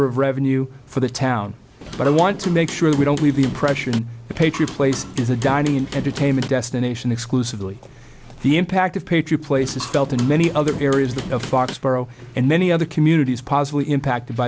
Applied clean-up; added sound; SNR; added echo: none; Hammer / Wood; 12 dB; none.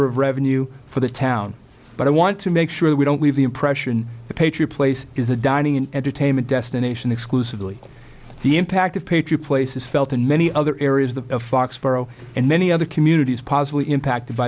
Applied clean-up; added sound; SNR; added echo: none; none; none; none.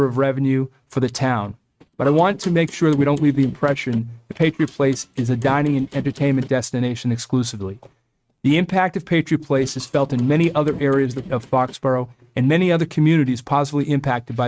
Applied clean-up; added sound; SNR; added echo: neural mask model RNNoise.